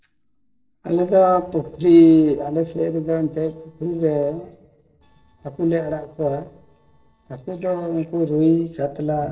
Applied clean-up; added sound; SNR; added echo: neural separator model SepFormer DNS4.